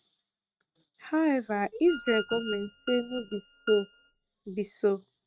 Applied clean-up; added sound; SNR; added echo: neural mask model RNNoise.